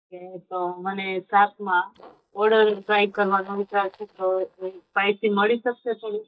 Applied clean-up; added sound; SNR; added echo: neural mask model DeepFilterNet 3.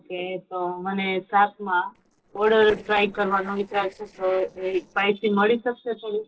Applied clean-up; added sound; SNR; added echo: neural separator model SepFormer DNS4.